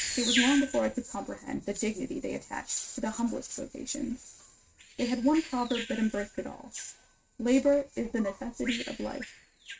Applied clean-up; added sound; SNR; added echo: neural mask model RNNoise.